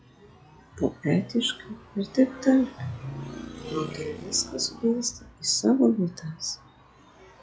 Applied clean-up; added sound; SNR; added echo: classical method log-MMSE.